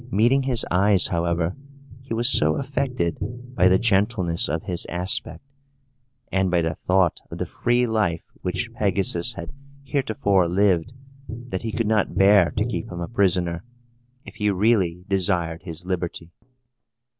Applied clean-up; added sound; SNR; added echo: none; Tap; 11 dB; none.